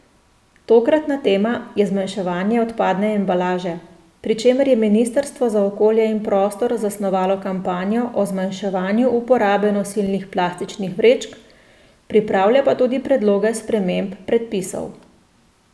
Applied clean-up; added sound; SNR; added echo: none; none; none; none.